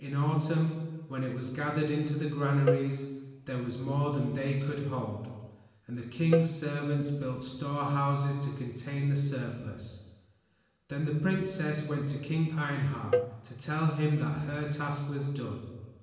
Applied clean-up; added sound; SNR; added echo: none; Cowbell; 4 dB; reverberation time 1.3 s.